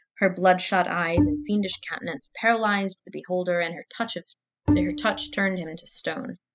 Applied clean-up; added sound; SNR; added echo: classical method spectral subtraction.